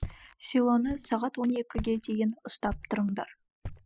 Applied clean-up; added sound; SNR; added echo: classical method spectral subtraction.